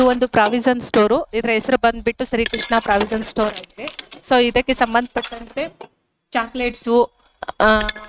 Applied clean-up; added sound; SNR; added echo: neural mask model RNNoise.